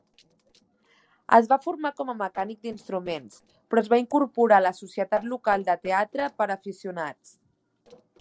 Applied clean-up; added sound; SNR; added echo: neural separator model SepFormer DNS4.